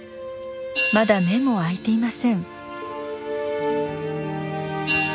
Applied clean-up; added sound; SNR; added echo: none; Hi-hat; 9 dB; none.